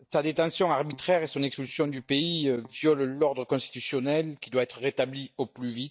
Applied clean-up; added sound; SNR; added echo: neural mask model DeepFilterNet 3.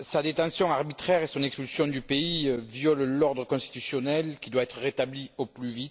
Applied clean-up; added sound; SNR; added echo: none; none; none; none.